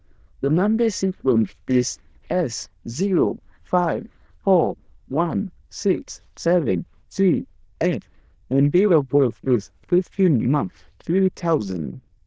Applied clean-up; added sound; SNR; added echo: neural diffusion model UNIVERSE++.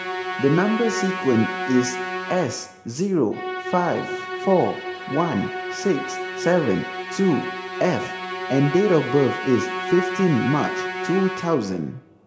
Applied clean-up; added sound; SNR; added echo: none; Musical instrument; 6 dB; none.